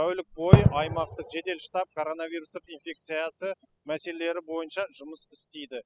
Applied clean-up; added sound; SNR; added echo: classical method spectral subtraction.